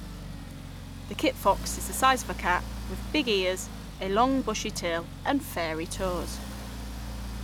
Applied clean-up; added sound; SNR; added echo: none; Accelerating, revving, vroom; 8 dB; none.